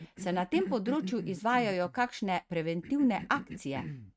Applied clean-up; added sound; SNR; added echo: neural mask model RNNoise.